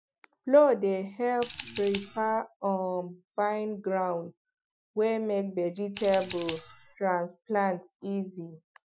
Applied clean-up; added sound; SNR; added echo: classical method Wiener filter.